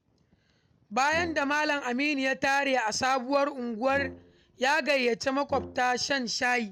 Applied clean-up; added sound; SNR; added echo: none; Brass instrument; 17 dB; none.